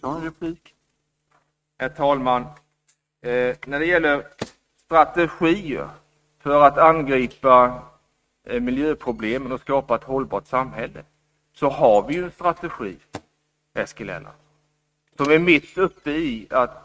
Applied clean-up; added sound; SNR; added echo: neural mask model RNNoise.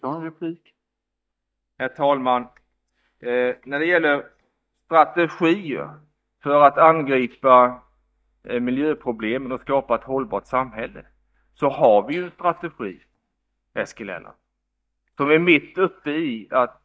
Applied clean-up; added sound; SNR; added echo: neural mask model DeepFilterNet 3.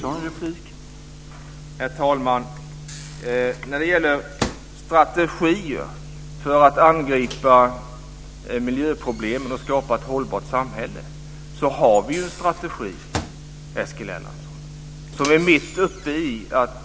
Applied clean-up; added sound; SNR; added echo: none; Microwave oven; 18 dB; none.